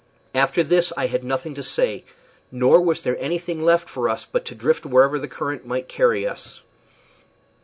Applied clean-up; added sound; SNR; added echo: none; none; none; none.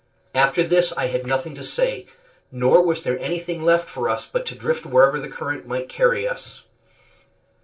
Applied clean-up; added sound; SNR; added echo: neural separator model SepFormer DNS4.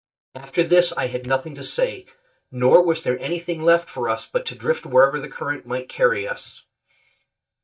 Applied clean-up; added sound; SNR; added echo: neural mask model DeepFilterNet 3.